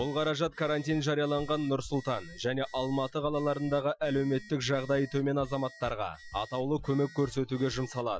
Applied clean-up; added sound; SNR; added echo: classical method Wiener filter.